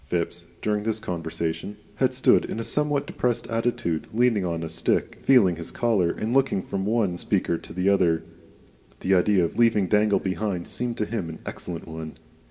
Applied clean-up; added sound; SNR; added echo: none; none; none; reverberation time 0.8 s.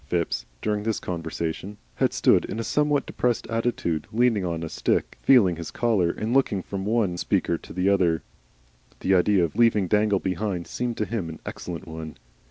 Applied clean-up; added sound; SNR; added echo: none; none; none; none.